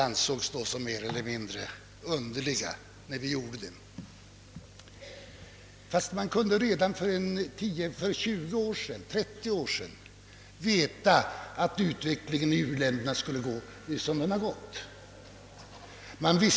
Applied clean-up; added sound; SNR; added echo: none; none; none; none.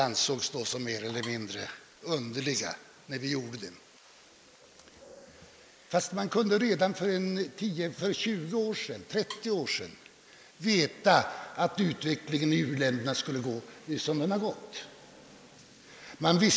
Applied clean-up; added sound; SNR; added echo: neural mask model Resemble Enhance denoiser.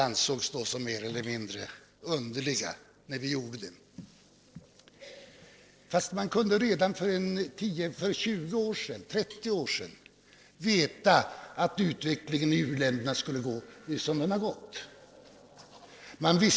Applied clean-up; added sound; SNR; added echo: neural separator model SepFormer DNS4.